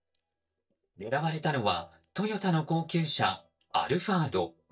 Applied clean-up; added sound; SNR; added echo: neural mask model DeepFilterNet 3.